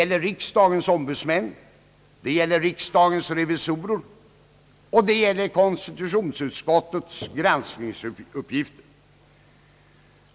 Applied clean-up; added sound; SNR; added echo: none; none; none; none.